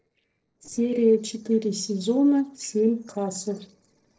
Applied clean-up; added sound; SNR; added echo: neural separator model SepFormer DNS4.